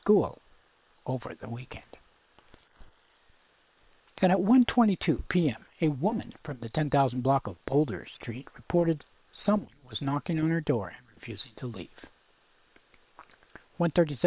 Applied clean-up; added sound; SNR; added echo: neural separator model SepFormer WHAM!.